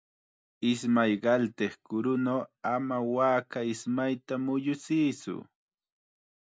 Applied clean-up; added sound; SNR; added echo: none; none; none; none.